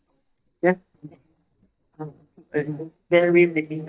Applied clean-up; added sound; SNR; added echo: neural mask model DeepFilterNet 3.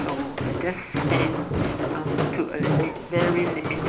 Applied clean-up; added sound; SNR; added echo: none; Walk, footsteps; -3 dB; reverberation time 0.4 s.